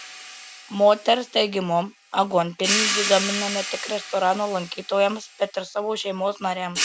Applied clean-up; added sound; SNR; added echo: none; Hi-hat; 7 dB; none.